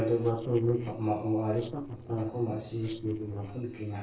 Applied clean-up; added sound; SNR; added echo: neural separator model SepFormer DNS4.